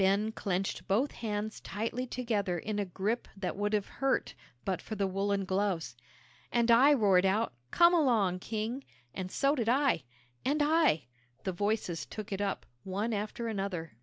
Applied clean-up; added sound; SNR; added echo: none; none; none; none.